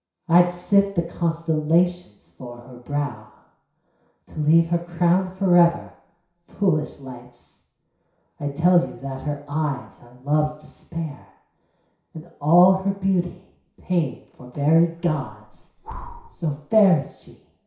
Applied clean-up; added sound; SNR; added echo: none; Breathing; 17 dB; reverberation time 0.6 s.